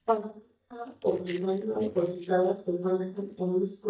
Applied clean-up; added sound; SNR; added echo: neural mask model DeepFilterNet 3.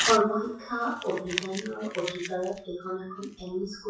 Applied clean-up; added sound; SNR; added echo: classical method WPE with log-MMSE.